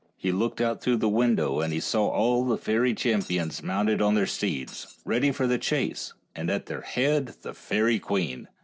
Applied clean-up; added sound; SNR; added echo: neural separator model SepFormer DNS4.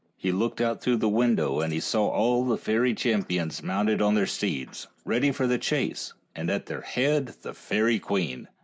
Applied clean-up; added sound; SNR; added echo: neural mask model Resemble Enhance denoiser.